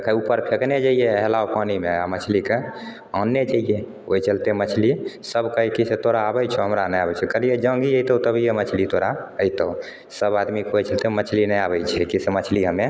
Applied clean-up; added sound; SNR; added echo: none; none; none; none.